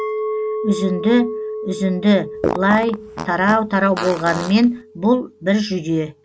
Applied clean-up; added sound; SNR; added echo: none; Chink, clink + Fart; 8 dB; none.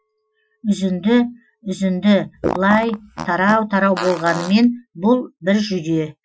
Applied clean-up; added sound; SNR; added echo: classical method Wiener filter.